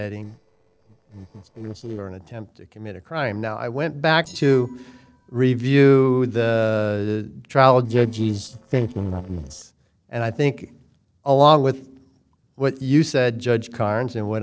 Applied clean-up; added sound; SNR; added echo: neural separator model SepFormer DNS4.